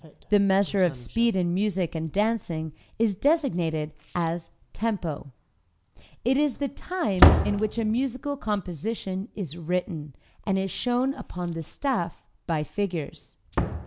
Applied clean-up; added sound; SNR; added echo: none; Slam; 5 dB; none.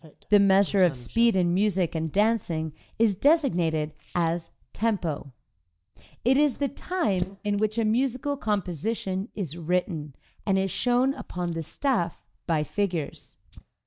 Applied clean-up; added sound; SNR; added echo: neural mask model DeepFilterNet 3.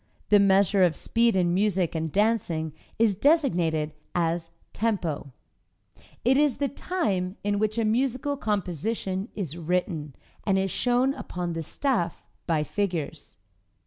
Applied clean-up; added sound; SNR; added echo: none; none; none; none.